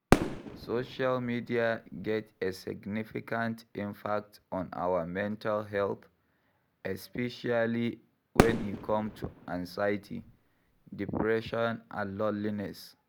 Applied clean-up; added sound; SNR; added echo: none; Fireworks; 0 dB; none.